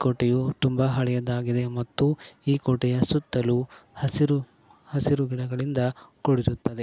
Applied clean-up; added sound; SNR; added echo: none; none; none; none.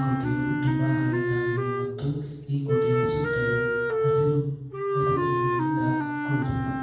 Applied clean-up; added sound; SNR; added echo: none; Wind instrument, woodwind instrument; -2 dB; reverberation time 1.2 s.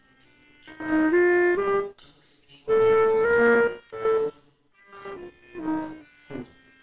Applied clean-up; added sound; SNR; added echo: neural separator model SepFormer WHAMR!.